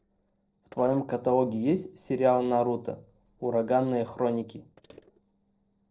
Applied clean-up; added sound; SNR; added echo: neural separator model SepFormer DNS4.